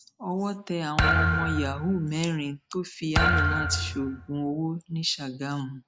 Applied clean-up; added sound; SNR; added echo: none; Thump, thud; -2 dB; none.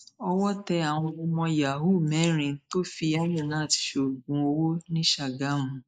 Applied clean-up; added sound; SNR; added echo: neural mask model Resemble Enhance denoiser.